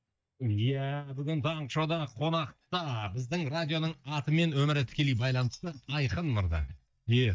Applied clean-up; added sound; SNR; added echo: neural mask model DeepFilterNet 3.